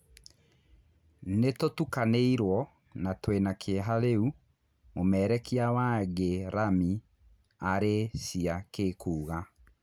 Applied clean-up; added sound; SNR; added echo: none; none; none; none.